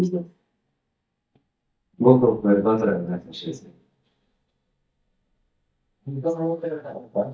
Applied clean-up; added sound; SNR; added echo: neural mask model DeepFilterNet 3.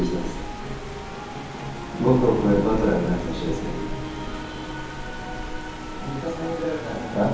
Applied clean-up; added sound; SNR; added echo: none; Rain; 8 dB; reverberation time 2.2 s.